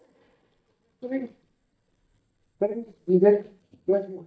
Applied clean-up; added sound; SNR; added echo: neural mask model DeepFilterNet 3.